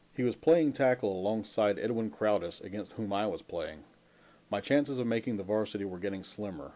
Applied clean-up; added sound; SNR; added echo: none; none; none; none.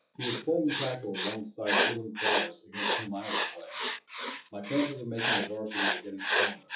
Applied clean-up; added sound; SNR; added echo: classical method WPE with log-MMSE.